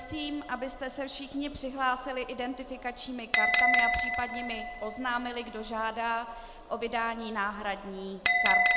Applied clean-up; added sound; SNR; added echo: none; Bell; -2 dB; none.